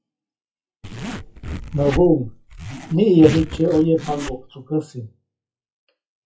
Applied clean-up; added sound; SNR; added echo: classical method WPE with log-MMSE.